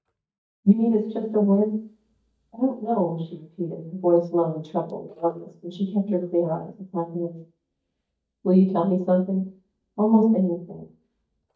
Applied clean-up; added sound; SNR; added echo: neural mask model DeepFilterNet 3.